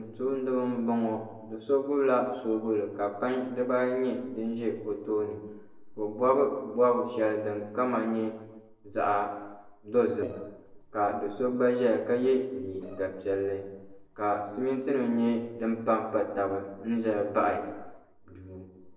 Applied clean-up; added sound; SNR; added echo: neural separator model SepFormer DNS4.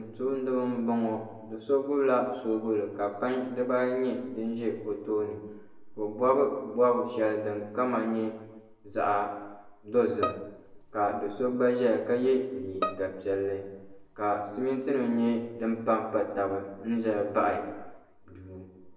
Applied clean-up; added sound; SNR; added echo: none; Bowed string instrument; 9 dB; reverberation time 1.0 s.